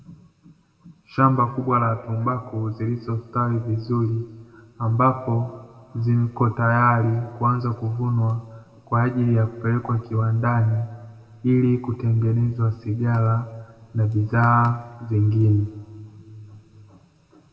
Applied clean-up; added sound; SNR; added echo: none; none; none; reverberation time 1.6 s.